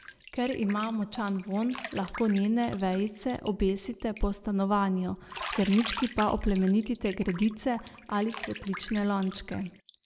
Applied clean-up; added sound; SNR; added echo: none; Bathtub (filling or washing); 15 dB; none.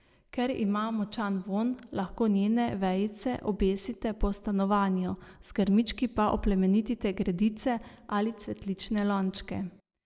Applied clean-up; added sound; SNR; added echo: none; none; none; none.